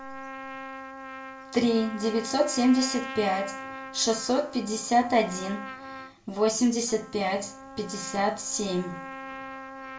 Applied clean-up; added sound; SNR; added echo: none; Trumpet; 12 dB; reverberation time 0.3 s.